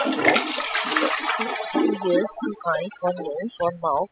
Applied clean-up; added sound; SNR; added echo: classical method spectral subtraction.